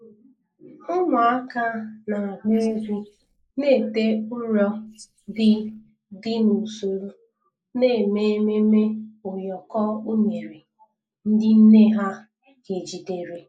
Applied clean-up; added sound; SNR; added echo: neural mask model Resemble Enhance denoiser.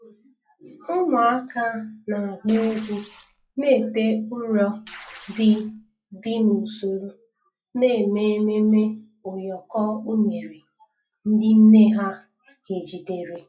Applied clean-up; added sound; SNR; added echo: classical method log-MMSE.